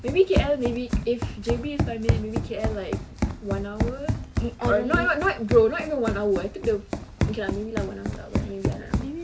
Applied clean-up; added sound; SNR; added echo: none; Run; 2 dB; none.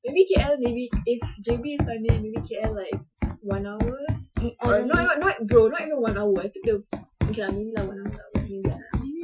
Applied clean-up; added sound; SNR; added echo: classical method Wiener filter.